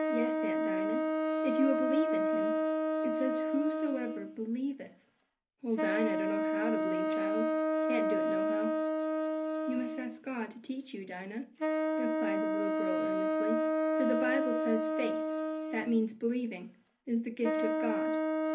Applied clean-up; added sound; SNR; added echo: none; Wind instrument, woodwind instrument; -5 dB; reverberation time 0.3 s.